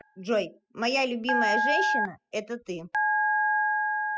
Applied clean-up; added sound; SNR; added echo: classical method spectral subtraction.